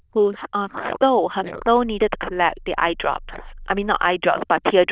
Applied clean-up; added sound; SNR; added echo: neural diffusion model UNIVERSE++.